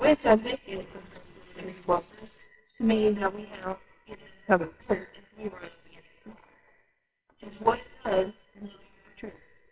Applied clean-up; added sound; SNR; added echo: neural separator model SepFormer WHAMR!.